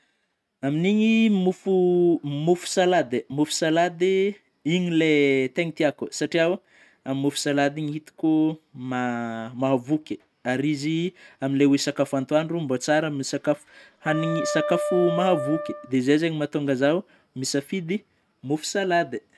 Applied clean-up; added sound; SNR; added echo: none; Wind instrument, woodwind instrument; 6 dB; none.